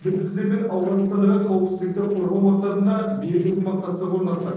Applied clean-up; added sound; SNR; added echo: neural separator model SepFormer DNS4.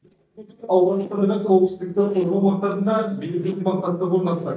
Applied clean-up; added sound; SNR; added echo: neural mask model DeepFilterNet 3.